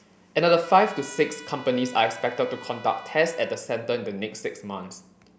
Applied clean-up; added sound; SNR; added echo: none; Trumpet; 19 dB; none.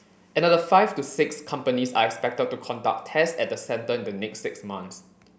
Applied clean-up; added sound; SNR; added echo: none; none; none; none.